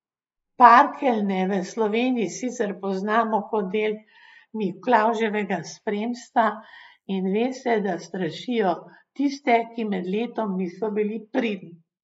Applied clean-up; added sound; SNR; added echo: neural mask model Resemble Enhance denoiser.